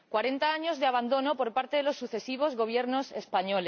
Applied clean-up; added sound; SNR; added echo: none; none; none; none.